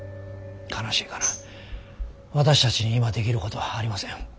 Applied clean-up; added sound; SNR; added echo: none; Tambourine; 8 dB; none.